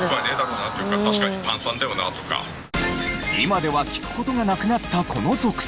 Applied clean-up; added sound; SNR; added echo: none; none; none; none.